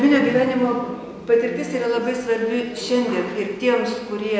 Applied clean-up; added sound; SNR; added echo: none; none; none; none.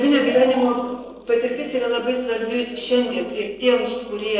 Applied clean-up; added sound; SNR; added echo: neural separator model SepFormer DNS4.